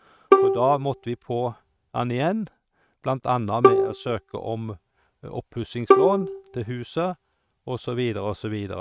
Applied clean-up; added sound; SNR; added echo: neural mask model RNNoise.